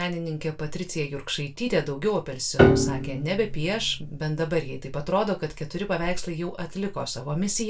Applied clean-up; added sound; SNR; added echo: none; Piano; -2 dB; reverberation time 0.2 s.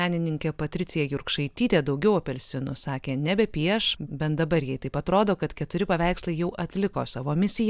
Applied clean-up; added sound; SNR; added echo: none; none; none; none.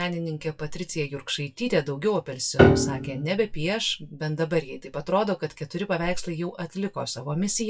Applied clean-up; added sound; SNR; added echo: classical method WPE with log-MMSE.